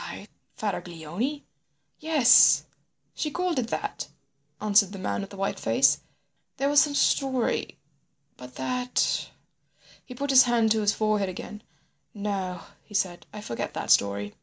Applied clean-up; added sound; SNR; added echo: none; none; none; none.